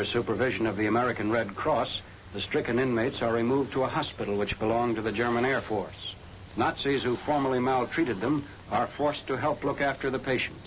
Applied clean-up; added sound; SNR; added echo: none; Water; 20 dB; none.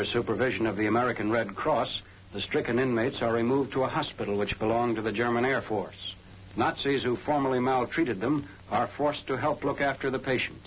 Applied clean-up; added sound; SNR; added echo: none; none; none; none.